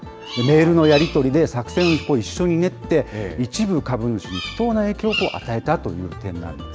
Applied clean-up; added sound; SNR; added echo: none; Bird vocalization, bird call, bird song; 14 dB; none.